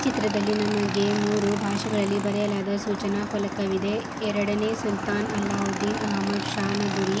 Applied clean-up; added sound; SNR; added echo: none; Motorcycle / Engine; 5 dB; none.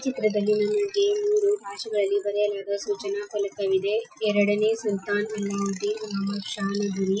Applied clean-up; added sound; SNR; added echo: classical method Wiener filter.